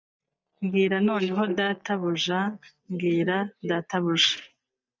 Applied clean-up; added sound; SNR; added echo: neural mask model DeepFilterNet 3.